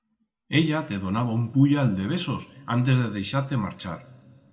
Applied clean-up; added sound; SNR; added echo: none; none; none; reverberation time 1.2 s.